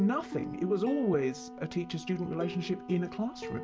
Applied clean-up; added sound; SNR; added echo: none; Wind instrument, woodwind instrument + Plucked string instrument; 10 dB; none.